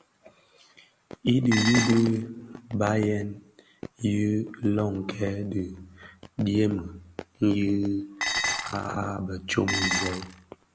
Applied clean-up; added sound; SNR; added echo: none; Dishes, pots, and pans; 3 dB; none.